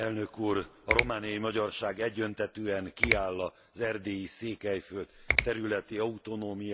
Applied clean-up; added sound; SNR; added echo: none; Finger snapping; -1 dB; none.